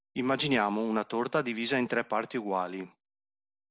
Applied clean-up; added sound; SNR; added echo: none; none; none; none.